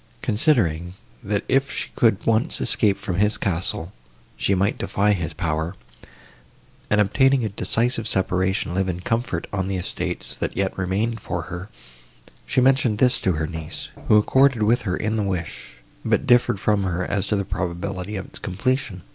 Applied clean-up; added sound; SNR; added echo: none; Knock; 20 dB; none.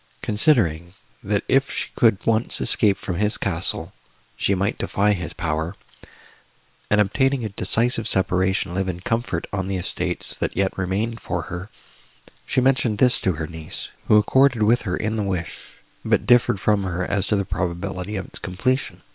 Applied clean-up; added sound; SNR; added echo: neural separator model SepFormer WHAM!.